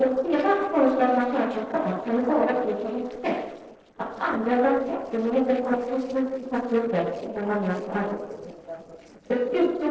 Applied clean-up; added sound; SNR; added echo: neural separator model SepFormer DNS4.